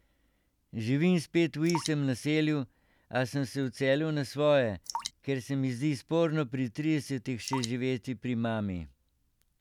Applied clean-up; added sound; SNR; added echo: none; Drip; 15 dB; none.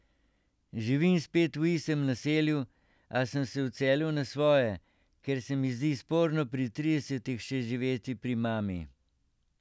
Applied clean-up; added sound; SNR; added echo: none; none; none; none.